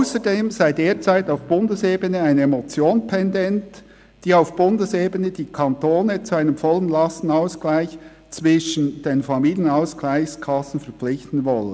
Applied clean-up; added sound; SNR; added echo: none; none; none; none.